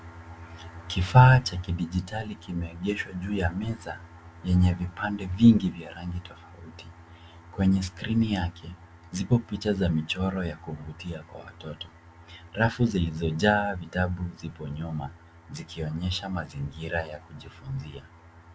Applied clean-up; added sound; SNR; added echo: none; none; none; none.